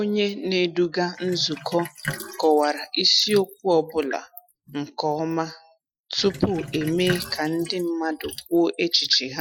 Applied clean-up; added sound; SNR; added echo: classical method Wiener filter.